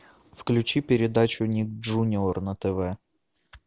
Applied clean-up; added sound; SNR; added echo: none; none; none; none.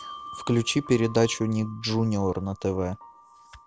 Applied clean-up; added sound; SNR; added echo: none; Bell + Piano; 18 dB; none.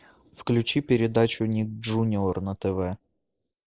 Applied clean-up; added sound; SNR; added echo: neural mask model Resemble Enhance denoiser.